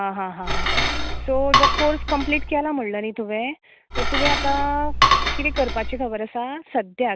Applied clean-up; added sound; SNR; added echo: none; Cutlery, silverware / Dishes, pots, and pans; -3 dB; none.